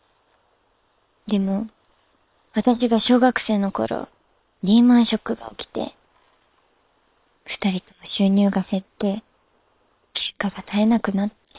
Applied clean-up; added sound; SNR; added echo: neural separator model SepFormer WHAM!.